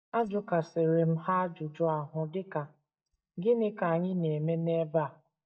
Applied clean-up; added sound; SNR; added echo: neural mask model DeepFilterNet 3.